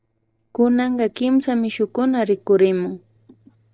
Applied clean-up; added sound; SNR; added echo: neural separator model SepFormer DNS4.